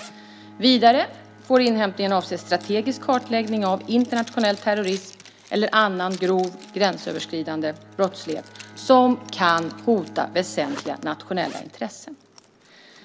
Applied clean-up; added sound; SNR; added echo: none; Zipper (clothing) + Bowed string instrument; 19 dB; none.